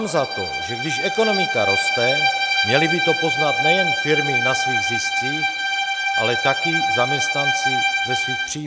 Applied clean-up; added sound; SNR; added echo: none; Bowed string instrument; -3 dB; none.